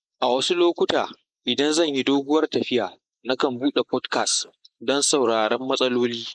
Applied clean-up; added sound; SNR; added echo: neural mask model Resemble Enhance denoiser.